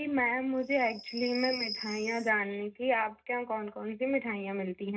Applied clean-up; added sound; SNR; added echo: none; Chirp, tweet; 10 dB; reverberation time 0.2 s.